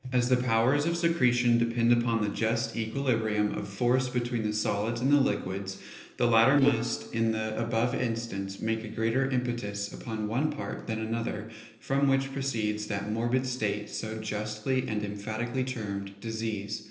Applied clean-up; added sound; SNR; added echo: neural separator model SepFormer DNS4.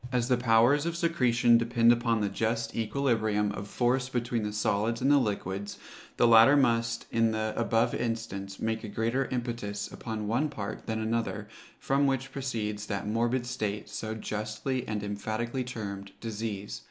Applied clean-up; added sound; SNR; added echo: none; none; none; none.